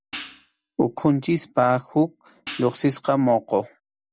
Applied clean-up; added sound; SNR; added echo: none; Hi-hat; 12 dB; none.